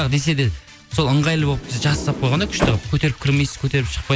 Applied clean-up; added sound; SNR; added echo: none; Sliding door; 8 dB; none.